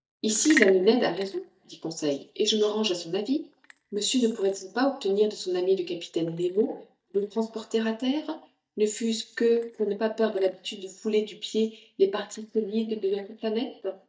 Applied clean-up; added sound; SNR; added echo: neural mask model DeepFilterNet 3.